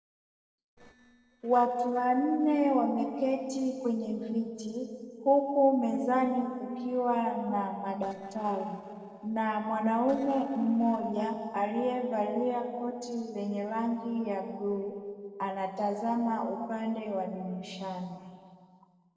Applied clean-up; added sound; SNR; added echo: neural separator model SepFormer DNS4.